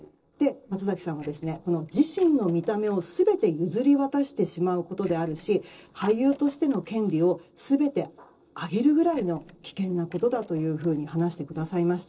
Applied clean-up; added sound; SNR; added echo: neural separator model SepFormer DNS4.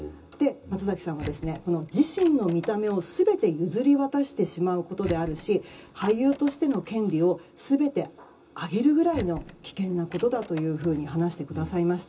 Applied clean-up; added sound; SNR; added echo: none; Door; 18 dB; reverberation time 0.2 s.